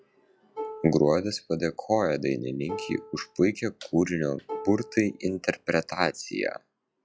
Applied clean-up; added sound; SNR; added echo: classical method log-MMSE.